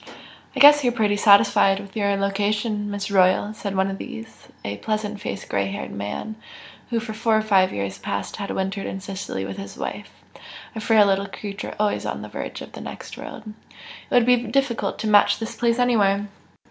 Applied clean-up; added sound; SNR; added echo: none; none; none; none.